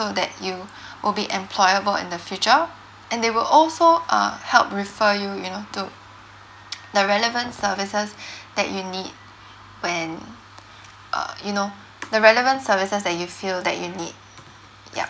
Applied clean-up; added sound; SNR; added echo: none; none; none; none.